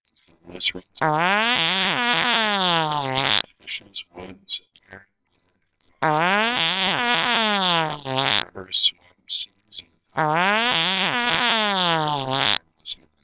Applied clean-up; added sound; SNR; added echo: neural separator model SepFormer WHAMR!.